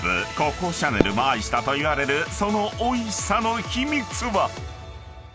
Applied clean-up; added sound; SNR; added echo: none; Fireworks; 8 dB; none.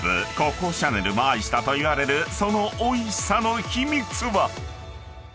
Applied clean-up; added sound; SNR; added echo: none; none; none; none.